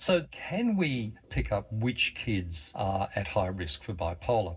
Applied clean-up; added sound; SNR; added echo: none; none; none; reverberation time 0.4 s.